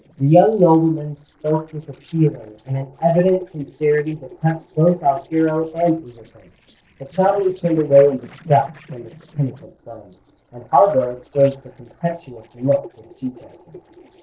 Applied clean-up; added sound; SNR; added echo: neural separator model SepFormer DNS4.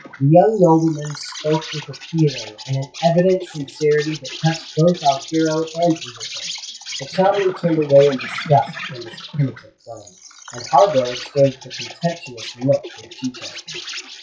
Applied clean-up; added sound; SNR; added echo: classical method WPE with log-MMSE.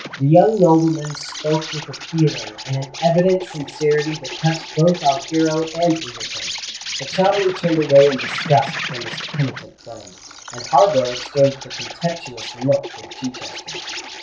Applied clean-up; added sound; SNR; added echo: none; Insect; 11 dB; reverberation time 0.3 s.